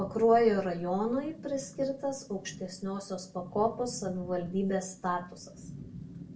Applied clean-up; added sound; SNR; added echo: none; Rain / Thunderstorm; 16 dB; reverberation time 0.3 s.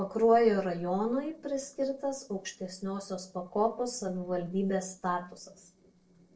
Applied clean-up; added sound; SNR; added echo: neural separator model SepFormer DNS4.